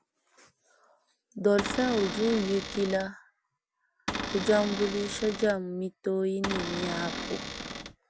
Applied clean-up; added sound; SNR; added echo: none; Cupboard open or close / Door; 5 dB; none.